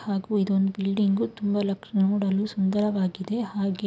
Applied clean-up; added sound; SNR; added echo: none; none; none; none.